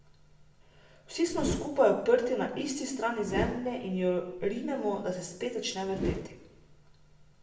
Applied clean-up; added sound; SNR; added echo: none; Whoosh, swoosh, swish; 7 dB; reverberation time 0.7 s.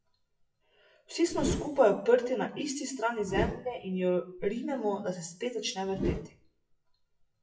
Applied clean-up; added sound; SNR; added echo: classical method WPE with log-MMSE.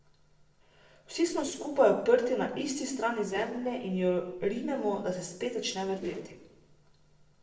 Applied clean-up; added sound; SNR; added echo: neural separator model SepFormer DNS4.